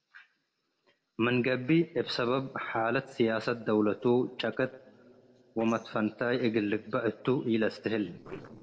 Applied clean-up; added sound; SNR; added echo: neural separator model SepFormer DNS4.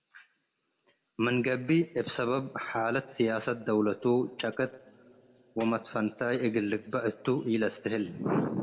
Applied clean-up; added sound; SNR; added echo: none; Tambourine; 16 dB; reverberation time 1.0 s.